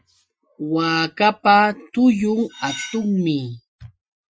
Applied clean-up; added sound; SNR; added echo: classical method Wiener filter.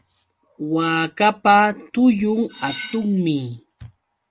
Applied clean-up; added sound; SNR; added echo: none; Cutlery, silverware; 14 dB; none.